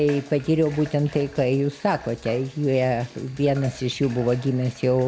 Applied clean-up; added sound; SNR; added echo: none; Drum + Water tap, faucet / Water; 20 dB; none.